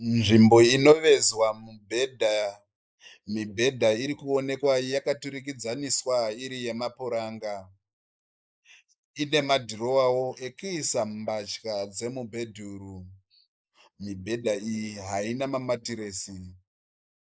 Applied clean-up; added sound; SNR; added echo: neural mask model Resemble Enhance denoiser.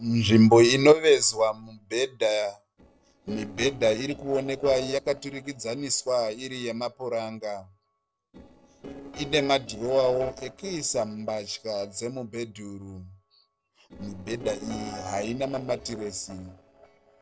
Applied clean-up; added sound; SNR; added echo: neural separator model SepFormer DNS4.